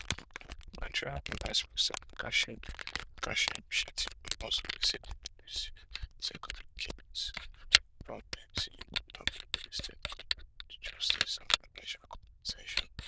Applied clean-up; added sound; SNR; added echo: neural diffusion model UNIVERSE++.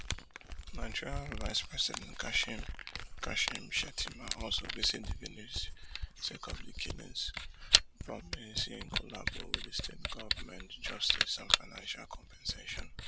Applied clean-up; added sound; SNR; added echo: neural mask model Resemble Enhance denoiser.